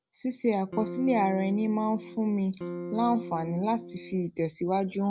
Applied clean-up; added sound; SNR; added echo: none; Electric guitar / Strum; 10 dB; none.